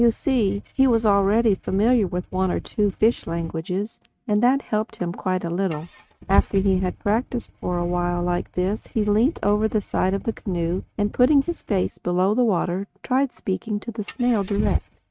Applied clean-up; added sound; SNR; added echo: neural mask model RNNoise.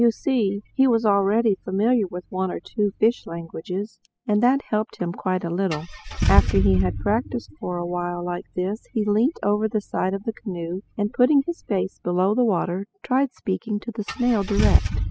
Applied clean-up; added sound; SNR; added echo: classical method spectral subtraction.